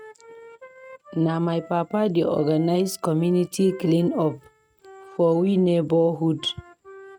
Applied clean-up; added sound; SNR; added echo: neural mask model RNNoise.